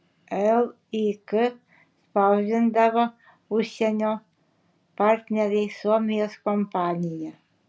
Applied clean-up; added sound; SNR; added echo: none; none; none; none.